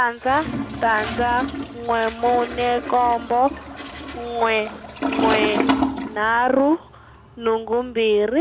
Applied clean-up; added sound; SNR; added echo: none; Toilet flush; 6 dB; none.